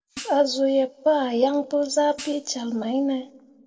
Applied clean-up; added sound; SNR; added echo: neural separator model SepFormer DNS4.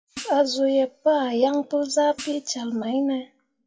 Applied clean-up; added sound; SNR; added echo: classical method WPE with log-MMSE.